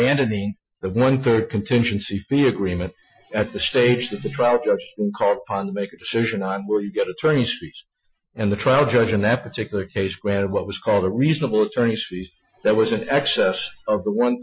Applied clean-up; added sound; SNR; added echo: classical method Wiener filter.